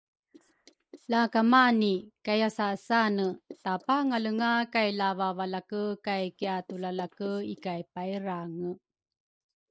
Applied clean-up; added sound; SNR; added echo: neural mask model Resemble Enhance denoiser.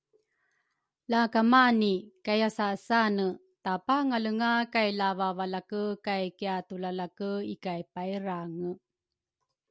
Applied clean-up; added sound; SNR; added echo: none; none; none; none.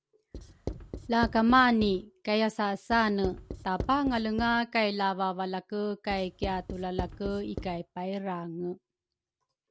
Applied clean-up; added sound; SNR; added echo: none; Writing; 10 dB; none.